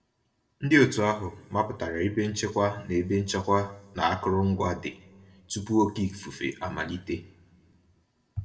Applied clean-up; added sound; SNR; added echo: none; none; none; reverberation time 0.7 s.